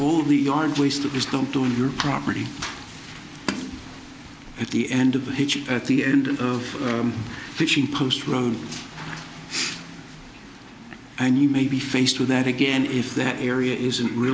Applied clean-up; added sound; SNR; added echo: none; none; none; none.